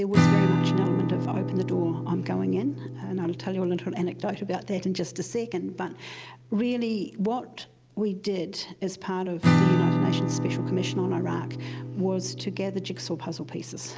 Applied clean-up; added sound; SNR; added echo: none; Acoustic guitar / Strum; -1 dB; none.